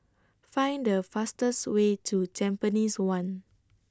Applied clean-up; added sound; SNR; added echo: none; none; none; none.